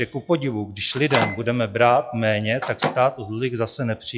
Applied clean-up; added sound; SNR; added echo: classical method log-MMSE.